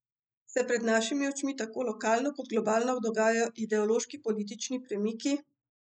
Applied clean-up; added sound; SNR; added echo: neural mask model Resemble Enhance denoiser.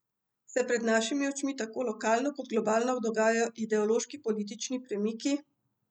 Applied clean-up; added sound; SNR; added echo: none; none; none; none.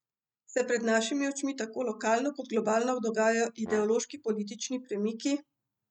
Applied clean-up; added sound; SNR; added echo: neural mask model RNNoise.